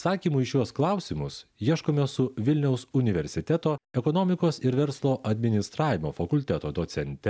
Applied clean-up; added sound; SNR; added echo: none; none; none; none.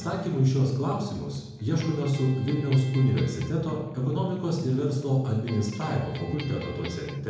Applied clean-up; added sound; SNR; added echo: none; Electric guitar; 15 dB; reverberation time 0.9 s.